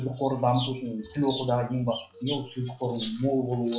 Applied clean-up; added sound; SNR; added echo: classical method log-MMSE.